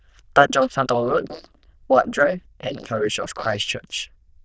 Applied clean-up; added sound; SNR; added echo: neural diffusion model UNIVERSE++.